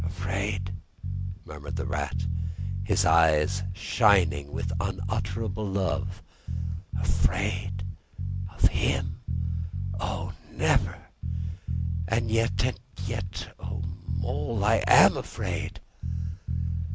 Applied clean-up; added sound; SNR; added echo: none; Bass guitar; 2 dB; none.